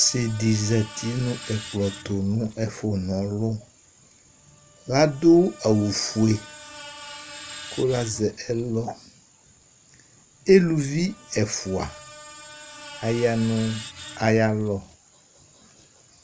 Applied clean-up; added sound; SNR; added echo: none; Screech; 18 dB; none.